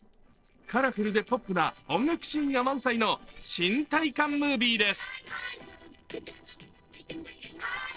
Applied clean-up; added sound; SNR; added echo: neural separator model SepFormer DNS4.